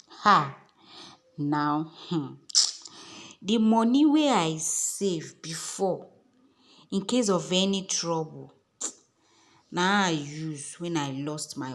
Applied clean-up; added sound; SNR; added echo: none; none; none; none.